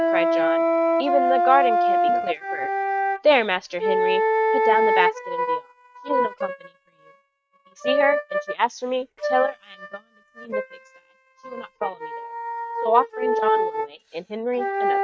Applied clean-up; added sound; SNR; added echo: neural mask model RNNoise.